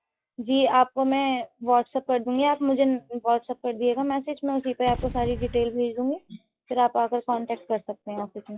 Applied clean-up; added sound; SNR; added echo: classical method log-MMSE.